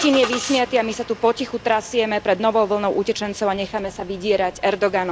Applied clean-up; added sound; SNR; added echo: none; Engine starting; 15 dB; none.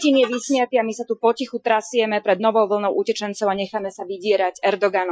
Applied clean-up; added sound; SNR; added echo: classical method Wiener filter.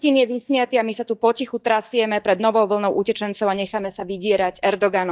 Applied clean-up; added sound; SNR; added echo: neural mask model DeepFilterNet 3.